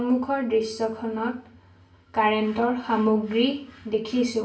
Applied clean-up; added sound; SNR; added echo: none; none; none; reverberation time 0.4 s.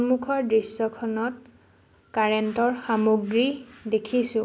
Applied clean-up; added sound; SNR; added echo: none; none; none; none.